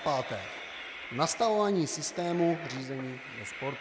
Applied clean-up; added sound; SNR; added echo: none; Train; 12 dB; none.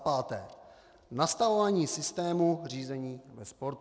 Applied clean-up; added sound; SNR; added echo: none; none; none; none.